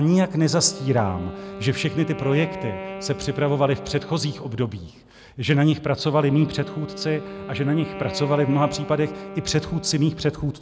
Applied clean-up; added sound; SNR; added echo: none; Wind instrument, woodwind instrument; 13 dB; none.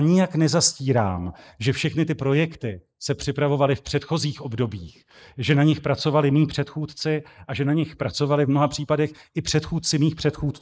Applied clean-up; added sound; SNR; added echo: neural mask model Resemble Enhance denoiser.